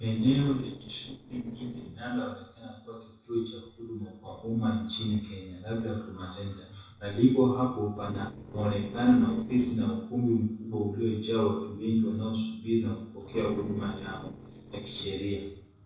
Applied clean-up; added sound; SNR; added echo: neural separator model SepFormer DNS4.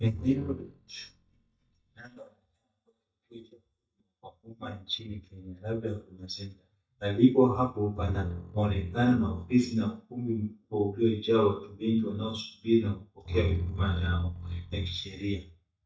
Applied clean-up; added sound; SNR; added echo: neural mask model DeepFilterNet 3.